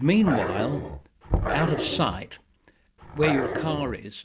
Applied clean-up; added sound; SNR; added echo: none; Knock + Growling; 4 dB; none.